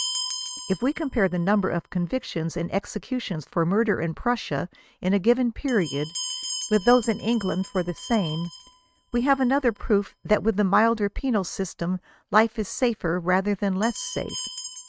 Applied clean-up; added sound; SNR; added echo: neural mask model RNNoise.